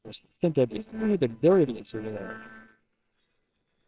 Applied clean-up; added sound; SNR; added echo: neural separator model SepFormer WHAMR!.